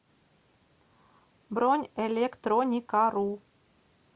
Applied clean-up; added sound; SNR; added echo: none; none; none; none.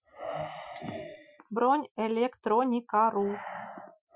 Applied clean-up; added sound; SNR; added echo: classical method Wiener filter.